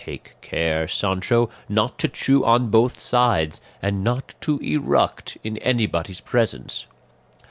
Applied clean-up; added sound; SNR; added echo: none; none; none; none.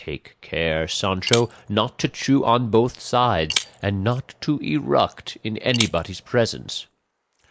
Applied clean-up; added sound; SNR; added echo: neural mask model Resemble Enhance denoiser.